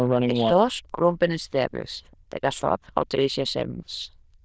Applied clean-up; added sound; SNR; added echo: neural diffusion model UNIVERSE++.